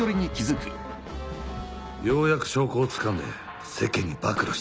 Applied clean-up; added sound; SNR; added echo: none; none; none; none.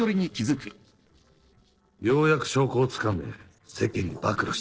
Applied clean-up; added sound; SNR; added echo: neural separator model SepFormer DNS4.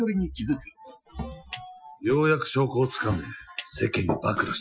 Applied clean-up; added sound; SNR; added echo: classical method Wiener filter.